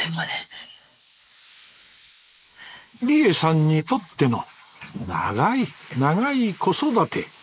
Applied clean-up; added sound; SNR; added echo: neural mask model Resemble Enhance denoiser.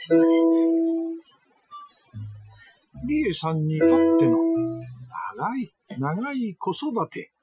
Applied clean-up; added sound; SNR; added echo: classical method Wiener filter.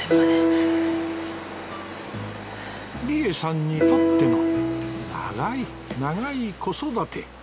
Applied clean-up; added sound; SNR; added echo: none; Piano; -4 dB; none.